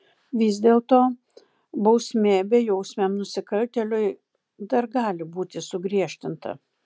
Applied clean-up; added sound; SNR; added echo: none; none; none; none.